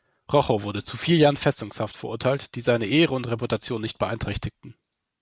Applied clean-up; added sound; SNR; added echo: none; none; none; none.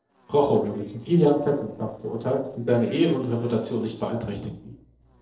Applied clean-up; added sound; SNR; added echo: neural separator model SepFormer DNS4.